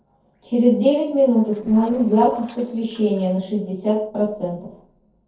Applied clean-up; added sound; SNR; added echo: neural separator model SepFormer DNS4.